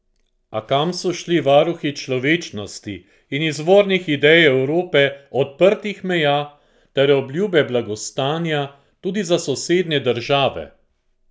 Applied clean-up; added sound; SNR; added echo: none; none; none; none.